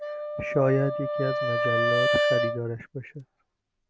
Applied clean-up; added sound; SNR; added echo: none; Wind instrument, woodwind instrument; -2 dB; none.